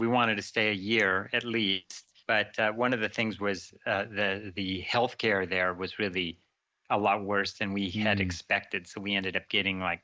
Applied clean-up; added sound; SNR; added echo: neural mask model Resemble Enhance denoiser.